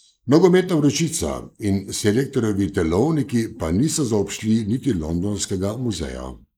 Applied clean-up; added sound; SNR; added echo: neural mask model Resemble Enhance denoiser.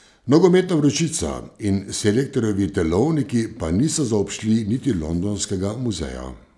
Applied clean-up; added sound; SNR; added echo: none; none; none; none.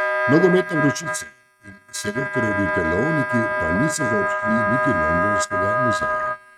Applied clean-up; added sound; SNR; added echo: neural mask model RNNoise.